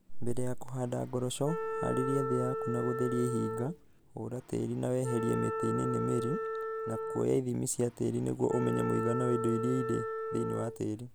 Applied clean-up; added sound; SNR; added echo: none; Wind instrument, woodwind instrument; 4 dB; none.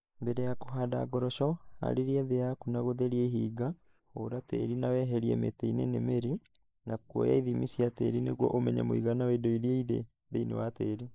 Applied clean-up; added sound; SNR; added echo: neural mask model Resemble Enhance denoiser.